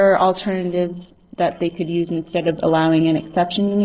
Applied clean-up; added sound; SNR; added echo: neural separator model SepFormer DNS4.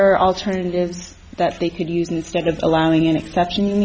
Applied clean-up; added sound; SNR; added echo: none; none; none; none.